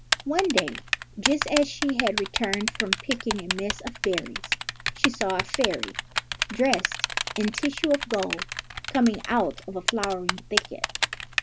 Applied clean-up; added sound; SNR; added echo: none; Typing; 2 dB; none.